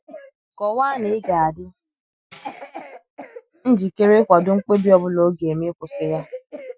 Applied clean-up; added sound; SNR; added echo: classical method Wiener filter.